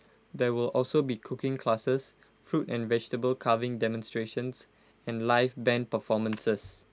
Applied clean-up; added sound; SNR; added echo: none; none; none; none.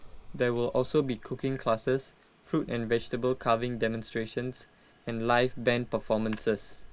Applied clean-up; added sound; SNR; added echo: neural mask model Resemble Enhance denoiser.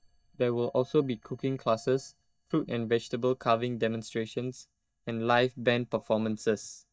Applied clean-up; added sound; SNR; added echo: neural mask model DeepFilterNet 3.